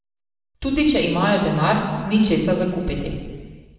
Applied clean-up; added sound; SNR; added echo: none; none; none; reverberation time 1.5 s.